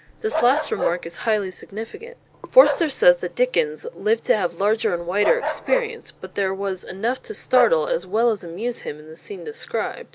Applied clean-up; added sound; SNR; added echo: none; Bark; 8 dB; none.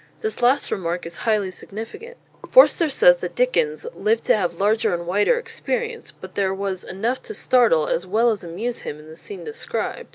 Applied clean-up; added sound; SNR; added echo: none; none; none; none.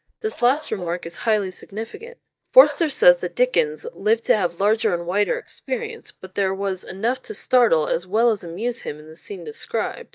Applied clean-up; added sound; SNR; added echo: neural mask model DeepFilterNet 3.